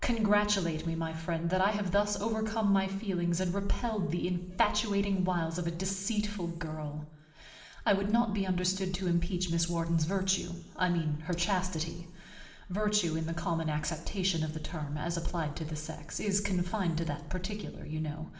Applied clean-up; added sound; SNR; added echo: none; none; none; reverberation time 1.9 s.